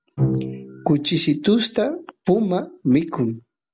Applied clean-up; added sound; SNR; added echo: none; Bowed string instrument; 8 dB; none.